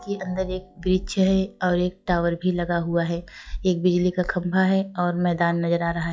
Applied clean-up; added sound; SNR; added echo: classical method log-MMSE.